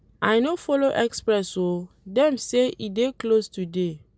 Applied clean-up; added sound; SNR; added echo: none; none; none; none.